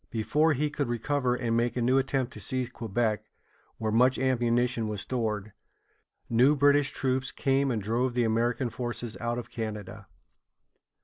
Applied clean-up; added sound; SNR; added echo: none; none; none; none.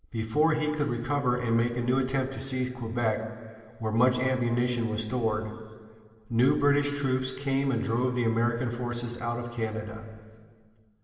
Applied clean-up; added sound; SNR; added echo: none; none; none; reverberation time 2.4 s.